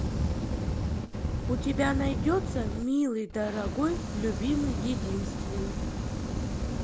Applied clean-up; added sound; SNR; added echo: none; Fire; 0 dB; none.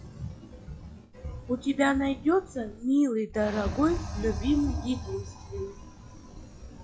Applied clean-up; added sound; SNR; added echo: classical method log-MMSE.